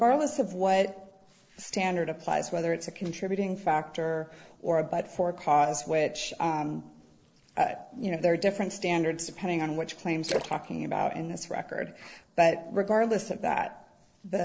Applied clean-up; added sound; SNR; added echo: neural separator model SepFormer DNS4.